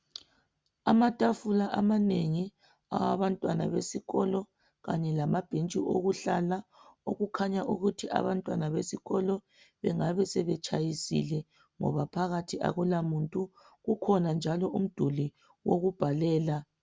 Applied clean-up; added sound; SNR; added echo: none; none; none; none.